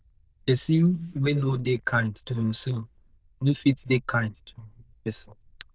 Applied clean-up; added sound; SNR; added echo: neural diffusion model UNIVERSE++.